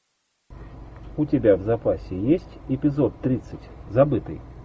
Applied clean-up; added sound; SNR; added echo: none; none; none; none.